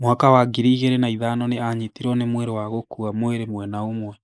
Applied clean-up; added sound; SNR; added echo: neural mask model Resemble Enhance denoiser.